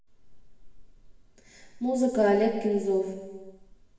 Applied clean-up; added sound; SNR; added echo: none; none; none; reverberation time 1.2 s.